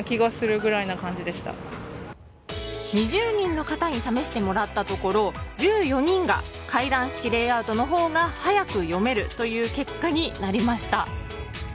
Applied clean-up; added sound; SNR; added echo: none; none; none; none.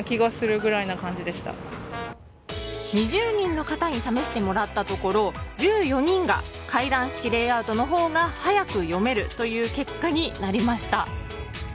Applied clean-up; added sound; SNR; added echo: none; Brass instrument; 12 dB; none.